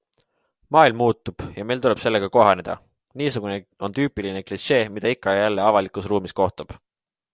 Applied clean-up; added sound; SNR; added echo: none; none; none; none.